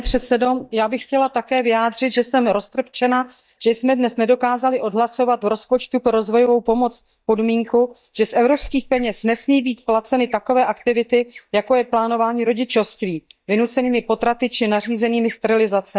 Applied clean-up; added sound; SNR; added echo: neural mask model DeepFilterNet 3.